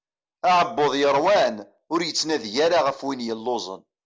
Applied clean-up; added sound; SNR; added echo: none; none; none; none.